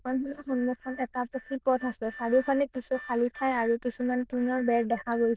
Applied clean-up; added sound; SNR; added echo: neural diffusion model UNIVERSE++.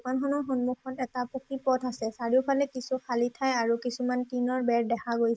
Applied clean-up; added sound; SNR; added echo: neural mask model Resemble Enhance denoiser.